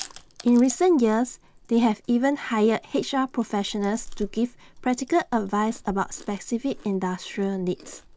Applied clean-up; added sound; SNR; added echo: none; Chewing, mastication; 19 dB; none.